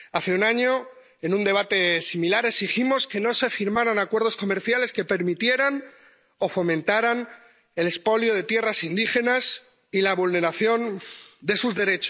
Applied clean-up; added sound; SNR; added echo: none; none; none; none.